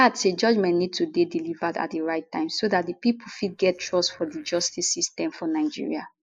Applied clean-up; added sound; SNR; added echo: neural mask model Resemble Enhance denoiser.